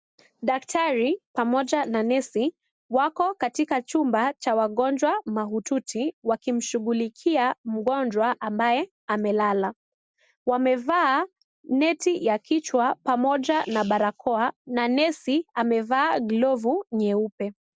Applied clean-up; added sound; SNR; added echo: none; none; none; none.